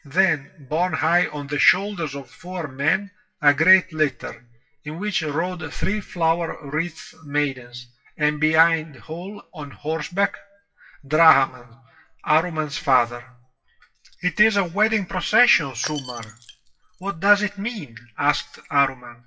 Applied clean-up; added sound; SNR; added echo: classical method WPE with log-MMSE.